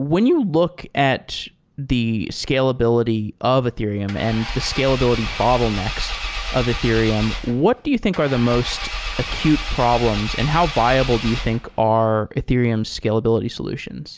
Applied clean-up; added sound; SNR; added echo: none; Engine / Car; 7 dB; none.